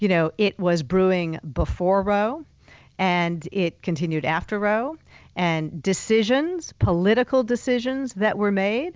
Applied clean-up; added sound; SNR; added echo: none; none; none; none.